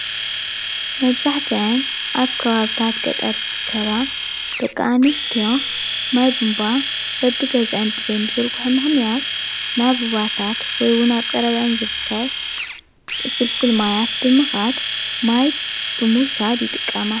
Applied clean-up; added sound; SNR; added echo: none; Domestic sounds, home sounds; 3 dB; none.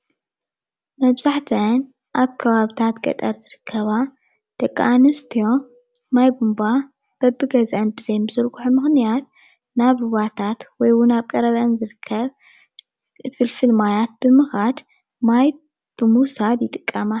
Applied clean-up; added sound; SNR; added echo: none; none; none; none.